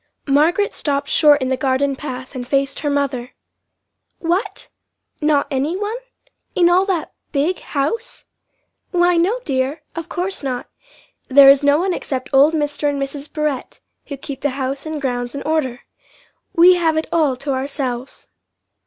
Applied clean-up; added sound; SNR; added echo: none; none; none; none.